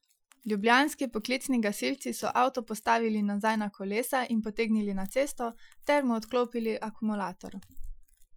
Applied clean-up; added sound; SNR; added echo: classical method Wiener filter.